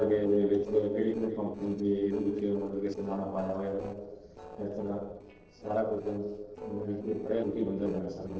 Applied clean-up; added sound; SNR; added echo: neural separator model SepFormer DNS4.